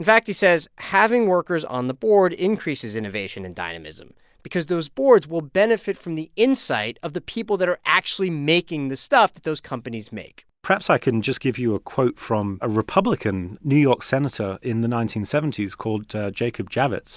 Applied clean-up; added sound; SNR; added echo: none; none; none; none.